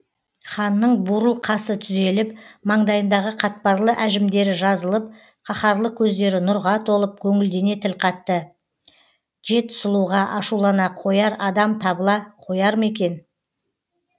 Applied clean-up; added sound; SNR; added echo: none; none; none; none.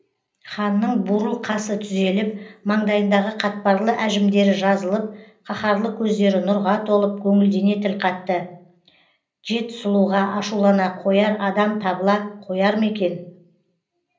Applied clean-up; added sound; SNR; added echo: none; none; none; reverberation time 0.5 s.